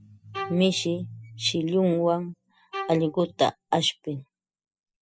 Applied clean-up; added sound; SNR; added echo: classical method spectral subtraction.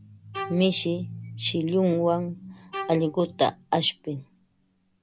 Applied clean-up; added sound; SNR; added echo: none; Bowed string instrument; 15 dB; none.